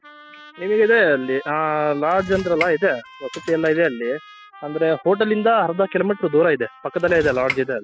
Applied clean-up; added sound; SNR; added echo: classical method spectral subtraction.